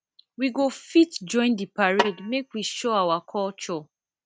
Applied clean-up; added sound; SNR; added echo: neural mask model RNNoise.